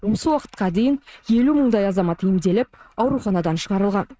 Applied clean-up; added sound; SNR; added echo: neural mask model RNNoise.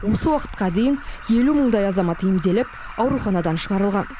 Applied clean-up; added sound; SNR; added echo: none; Alarm; 14 dB; none.